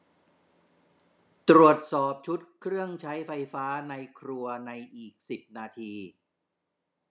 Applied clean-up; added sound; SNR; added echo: none; none; none; none.